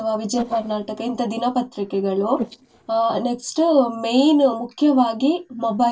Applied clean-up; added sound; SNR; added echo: neural separator model SepFormer DNS4.